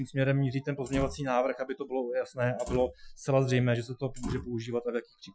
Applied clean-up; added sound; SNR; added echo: classical method Wiener filter.